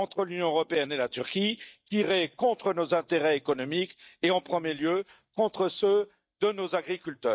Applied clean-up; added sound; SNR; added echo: neural mask model DeepFilterNet 3.